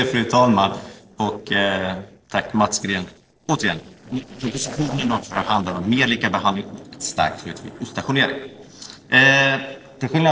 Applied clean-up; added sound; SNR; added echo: neural separator model SepFormer DNS4.